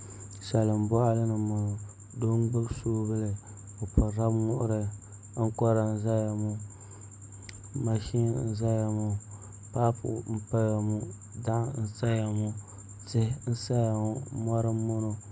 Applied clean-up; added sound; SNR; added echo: none; none; none; none.